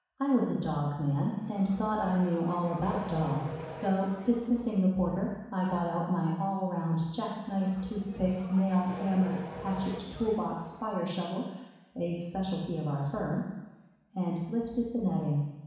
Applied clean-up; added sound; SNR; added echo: none; Accelerating, revving, vroom; 14 dB; reverberation time 1.1 s.